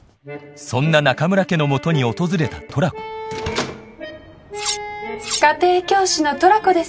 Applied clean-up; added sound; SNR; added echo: none; Cutlery, silverware; 9 dB; none.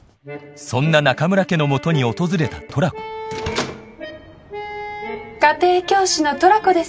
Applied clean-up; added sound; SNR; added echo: none; none; none; none.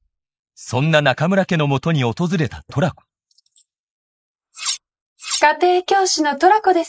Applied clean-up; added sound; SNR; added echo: neural mask model Resemble Enhance denoiser.